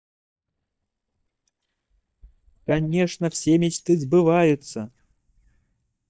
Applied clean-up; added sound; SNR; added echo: neural mask model DeepFilterNet 3.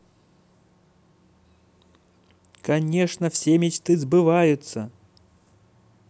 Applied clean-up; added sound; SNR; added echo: none; none; none; none.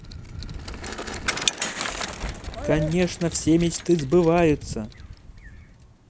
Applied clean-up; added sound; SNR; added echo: none; Bicycle; 7 dB; none.